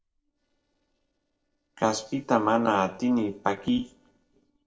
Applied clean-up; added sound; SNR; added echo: neural separator model SepFormer DNS4.